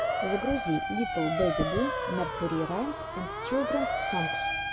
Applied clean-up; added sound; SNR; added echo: none; Motor vehicle (road) / Siren; 0 dB; none.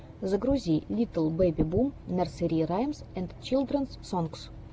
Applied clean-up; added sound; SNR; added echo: none; none; none; none.